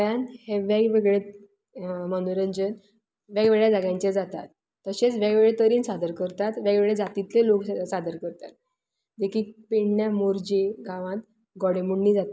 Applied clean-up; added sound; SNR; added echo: none; none; none; none.